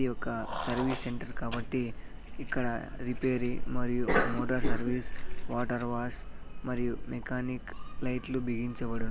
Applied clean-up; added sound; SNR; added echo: none; Cough; -2 dB; none.